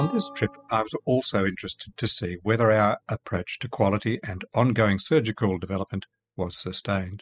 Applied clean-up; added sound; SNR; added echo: classical method spectral subtraction.